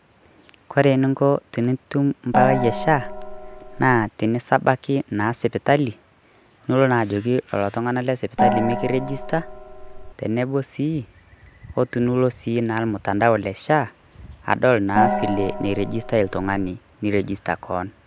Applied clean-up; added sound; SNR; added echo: none; Gong; 2 dB; none.